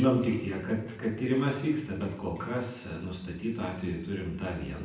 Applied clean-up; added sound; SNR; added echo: none; Guitar; 18 dB; reverberation time 0.9 s.